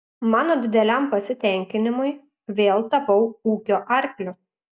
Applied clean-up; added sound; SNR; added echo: none; none; none; none.